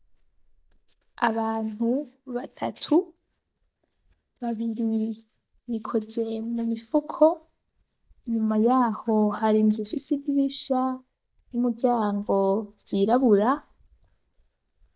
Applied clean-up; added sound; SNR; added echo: neural mask model DeepFilterNet 3.